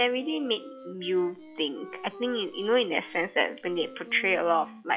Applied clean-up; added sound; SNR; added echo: classical method log-MMSE.